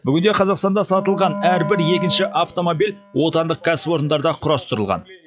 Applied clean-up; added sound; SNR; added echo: classical method log-MMSE.